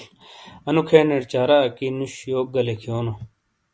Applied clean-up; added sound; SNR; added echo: none; none; none; none.